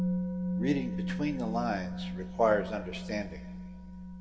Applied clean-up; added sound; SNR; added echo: none; Musical instrument; 2 dB; reverberation time 1.5 s.